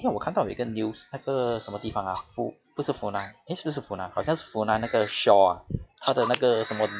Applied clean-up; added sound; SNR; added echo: classical method log-MMSE.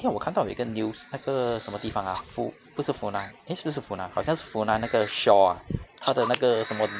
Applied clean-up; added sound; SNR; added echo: none; Camera; 15 dB; none.